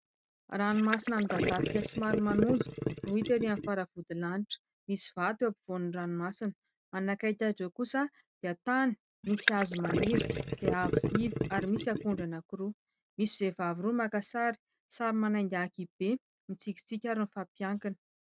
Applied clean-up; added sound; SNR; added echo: neural mask model RNNoise.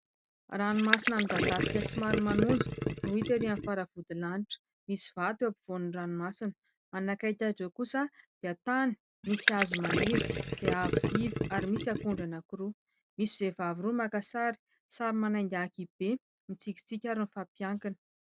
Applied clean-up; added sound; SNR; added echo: none; Gurgling; -2 dB; none.